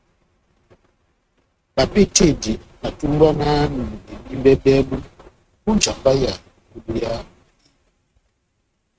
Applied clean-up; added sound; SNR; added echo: neural mask model RNNoise.